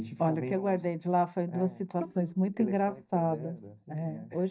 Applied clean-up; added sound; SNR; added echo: neural mask model DeepFilterNet 3.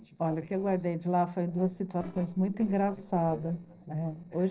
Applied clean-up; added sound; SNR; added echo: neural separator model SepFormer DNS4.